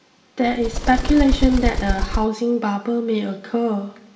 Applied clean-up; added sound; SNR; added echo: none; Bird; 1 dB; reverberation time 0.7 s.